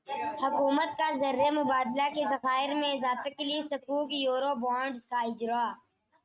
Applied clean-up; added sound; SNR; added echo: neural mask model RNNoise.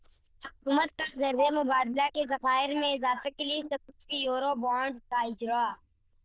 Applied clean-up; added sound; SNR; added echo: neural diffusion model UNIVERSE++.